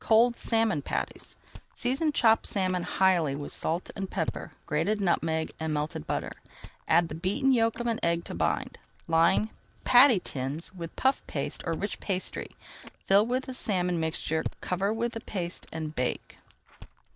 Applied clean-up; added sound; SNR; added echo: none; Chewing, mastication; 17 dB; none.